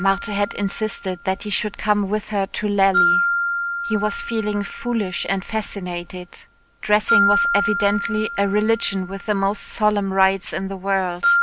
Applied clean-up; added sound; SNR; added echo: none; Glockenspiel; 3 dB; none.